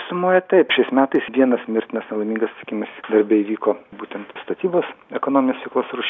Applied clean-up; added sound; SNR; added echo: none; none; none; none.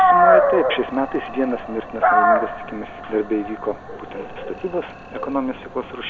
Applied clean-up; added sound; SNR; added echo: none; Dog; -4 dB; none.